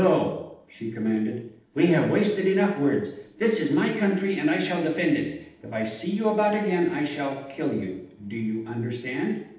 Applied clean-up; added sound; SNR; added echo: neural separator model SepFormer DNS4.